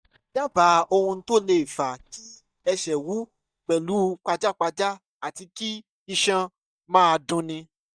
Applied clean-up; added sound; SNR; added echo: neural mask model DeepFilterNet 3.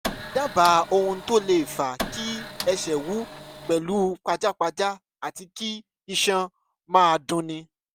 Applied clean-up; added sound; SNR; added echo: none; Printer; 11 dB; none.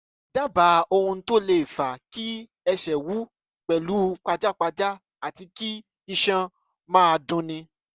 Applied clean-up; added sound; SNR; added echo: none; none; none; none.